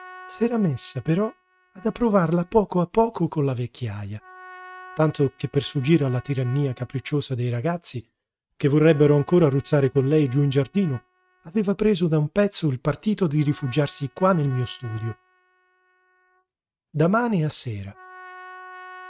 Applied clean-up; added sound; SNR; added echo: neural mask model RNNoise.